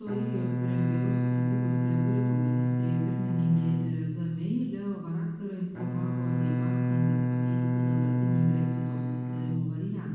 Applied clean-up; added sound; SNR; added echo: none; Bowed string instrument; -3 dB; reverberation time 1.1 s.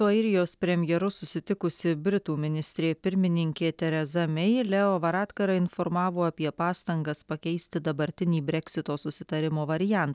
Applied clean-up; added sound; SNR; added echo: none; none; none; none.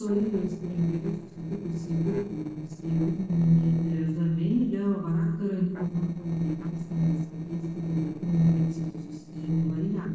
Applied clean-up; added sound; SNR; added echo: neural separator model SepFormer DNS4.